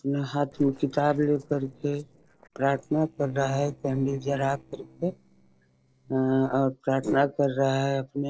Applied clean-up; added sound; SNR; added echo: neural separator model SepFormer DNS4.